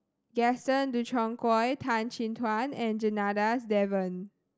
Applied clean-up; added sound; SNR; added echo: none; none; none; none.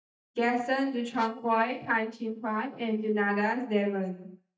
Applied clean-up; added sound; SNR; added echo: neural mask model DeepFilterNet 3.